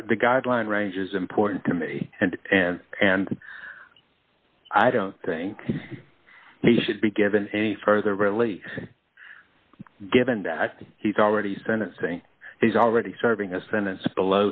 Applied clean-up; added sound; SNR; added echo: none; none; none; none.